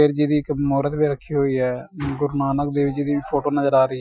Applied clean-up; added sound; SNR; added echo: classical method Wiener filter.